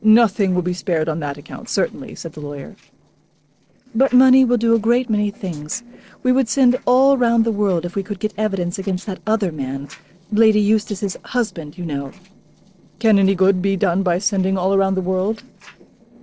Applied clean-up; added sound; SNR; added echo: neural separator model SepFormer DNS4.